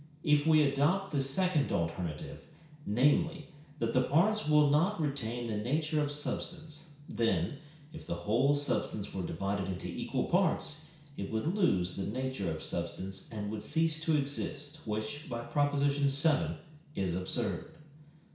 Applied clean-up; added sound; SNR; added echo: none; none; none; reverberation time 0.6 s.